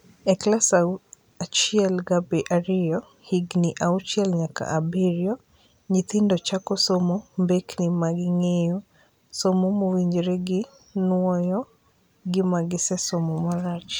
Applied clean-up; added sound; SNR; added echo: none; none; none; none.